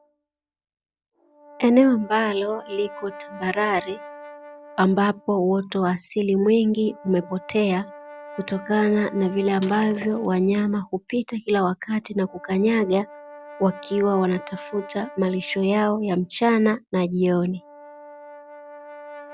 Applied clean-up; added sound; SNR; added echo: none; Shatter + Brass instrument; 19 dB; none.